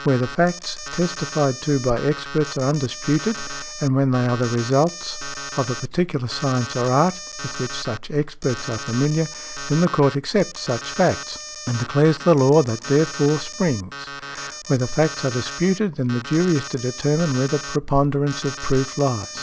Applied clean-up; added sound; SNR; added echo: none; Alarm; 12 dB; none.